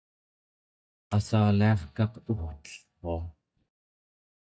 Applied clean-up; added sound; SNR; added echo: neural mask model DeepFilterNet 3.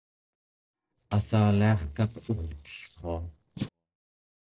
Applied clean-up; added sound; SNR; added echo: neural separator model SepFormer DNS4.